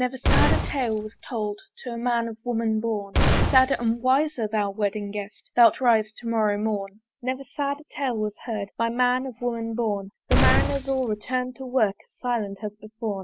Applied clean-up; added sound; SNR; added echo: none; Glass; -2 dB; none.